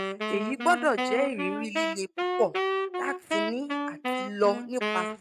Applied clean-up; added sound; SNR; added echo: neural mask model RNNoise.